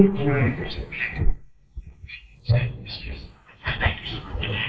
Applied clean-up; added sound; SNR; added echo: neural mask model Resemble Enhance denoiser.